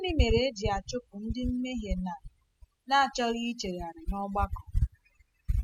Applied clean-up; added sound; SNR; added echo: classical method spectral subtraction.